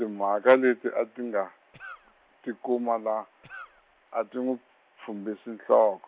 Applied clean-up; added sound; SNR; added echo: none; Cough; 20 dB; none.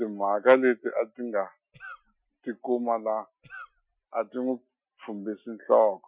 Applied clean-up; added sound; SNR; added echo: classical method Wiener filter.